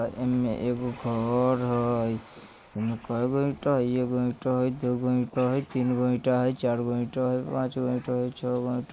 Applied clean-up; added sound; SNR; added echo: neural mask model Resemble Enhance denoiser.